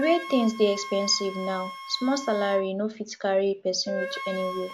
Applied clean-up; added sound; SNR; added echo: none; Wind instrument, woodwind instrument; 11 dB; none.